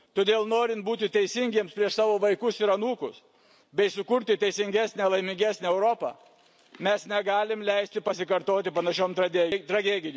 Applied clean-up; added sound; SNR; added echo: none; none; none; none.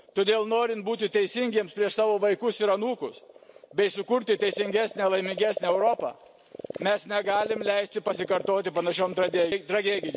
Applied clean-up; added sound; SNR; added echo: none; Frog; 13 dB; none.